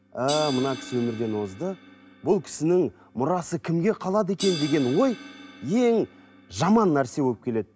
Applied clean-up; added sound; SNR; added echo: none; Crash cymbal; 16 dB; none.